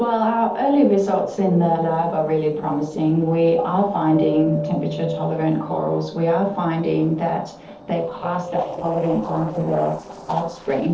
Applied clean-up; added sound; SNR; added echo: neural separator model SepFormer DNS4.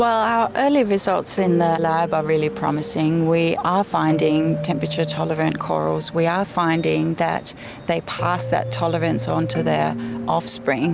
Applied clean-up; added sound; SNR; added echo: none; none; none; none.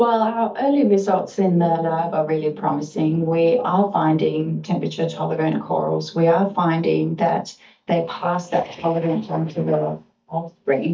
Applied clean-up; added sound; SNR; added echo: neural mask model DeepFilterNet 3.